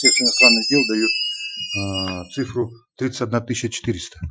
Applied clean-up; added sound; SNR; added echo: classical method Wiener filter.